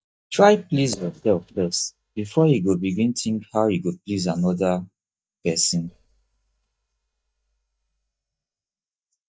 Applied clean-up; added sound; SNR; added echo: neural mask model DeepFilterNet 3.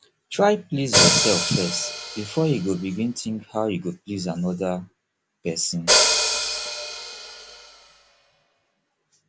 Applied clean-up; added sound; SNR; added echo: none; Hi-hat; 0 dB; none.